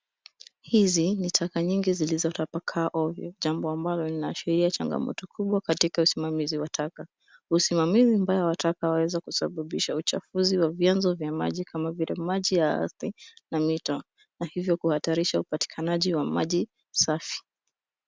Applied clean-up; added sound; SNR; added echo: none; none; none; none.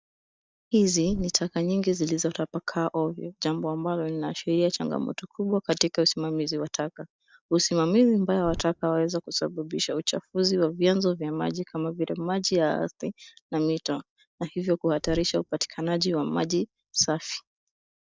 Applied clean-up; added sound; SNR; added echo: neural mask model DeepFilterNet 3.